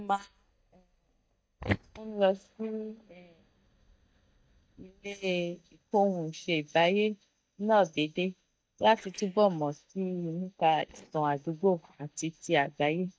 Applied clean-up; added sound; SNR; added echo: neural mask model DeepFilterNet 3.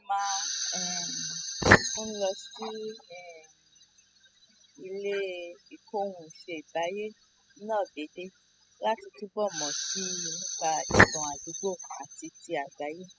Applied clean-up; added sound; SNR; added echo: classical method spectral subtraction.